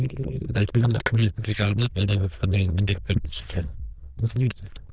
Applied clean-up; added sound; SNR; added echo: neural diffusion model UNIVERSE++.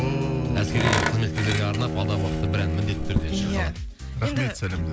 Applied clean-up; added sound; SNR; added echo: none; Bowed string instrument + Tools; 2 dB; none.